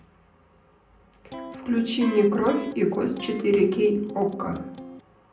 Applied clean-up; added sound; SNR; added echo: none; Electric guitar; 14 dB; reverberation time 0.6 s.